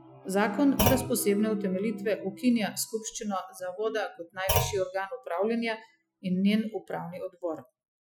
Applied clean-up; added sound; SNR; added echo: classical method Wiener filter.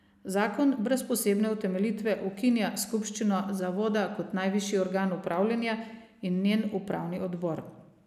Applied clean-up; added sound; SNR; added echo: none; none; none; none.